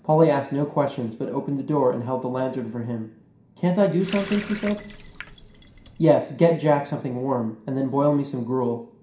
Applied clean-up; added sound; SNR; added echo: none; Water tap, faucet; 16 dB; reverberation time 0.5 s.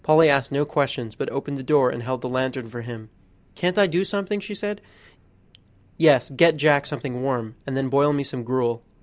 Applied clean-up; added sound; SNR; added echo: none; none; none; none.